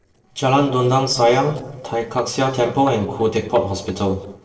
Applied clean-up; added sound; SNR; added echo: neural separator model SepFormer DNS4.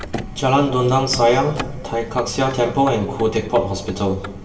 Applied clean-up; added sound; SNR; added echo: none; Motor vehicle (road); 14 dB; reverberation time 2.0 s.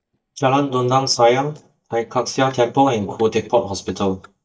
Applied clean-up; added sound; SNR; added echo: neural mask model DeepFilterNet 3.